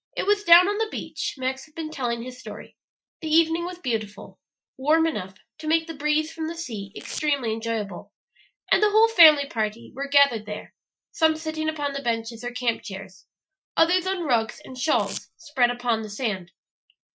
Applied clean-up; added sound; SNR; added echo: classical method Wiener filter.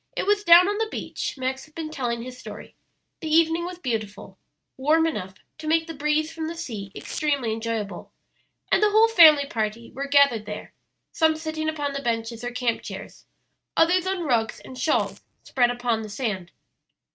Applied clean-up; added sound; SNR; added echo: neural mask model RNNoise.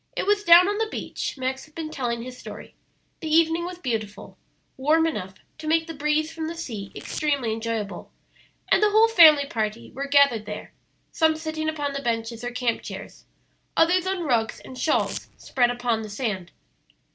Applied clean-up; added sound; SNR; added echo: none; Domestic sounds, home sounds; 15 dB; none.